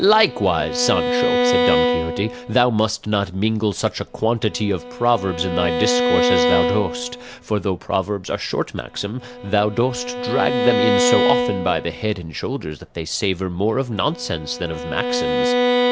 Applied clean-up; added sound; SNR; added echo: none; Bowed string instrument; 1 dB; none.